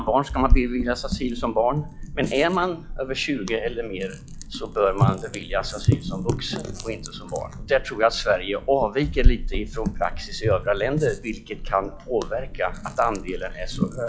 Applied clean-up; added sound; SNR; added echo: classical method log-MMSE.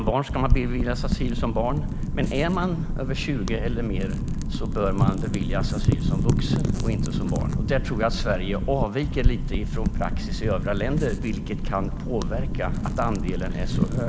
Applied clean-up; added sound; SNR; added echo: none; Wind / Fire; -3 dB; none.